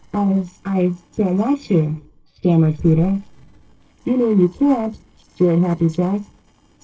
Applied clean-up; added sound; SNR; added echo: neural separator model SepFormer DNS4.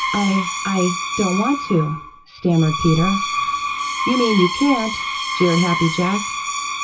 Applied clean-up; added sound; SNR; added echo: none; Screech; 4 dB; reverberation time 0.2 s.